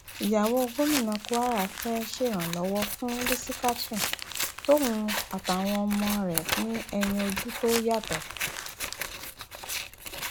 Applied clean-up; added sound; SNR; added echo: none; Crumpling, crinkling + Scissors; 5 dB; none.